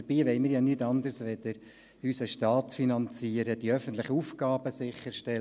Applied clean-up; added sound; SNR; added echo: none; none; none; none.